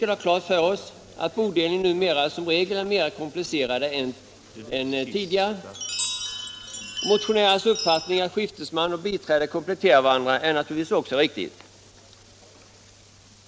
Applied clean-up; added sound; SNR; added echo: none; Chime; 8 dB; none.